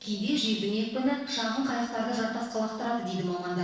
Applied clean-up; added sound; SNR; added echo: neural separator model SepFormer DNS4.